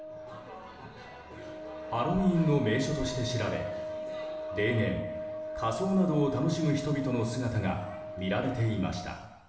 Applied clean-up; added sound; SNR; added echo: none; Wind instrument, woodwind instrument; 9 dB; reverberation time 1.0 s.